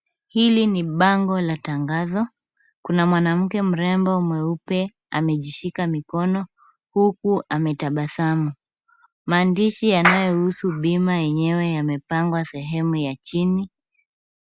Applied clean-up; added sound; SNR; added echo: none; Clapping; 5 dB; none.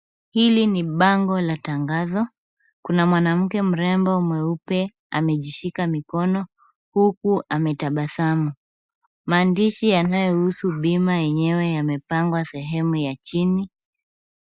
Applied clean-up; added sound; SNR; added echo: neural mask model DeepFilterNet 3.